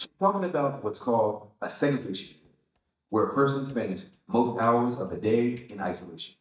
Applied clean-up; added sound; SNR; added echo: neural mask model DeepFilterNet 3.